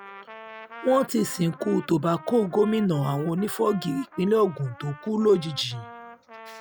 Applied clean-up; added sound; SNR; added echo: none; Trumpet; 18 dB; none.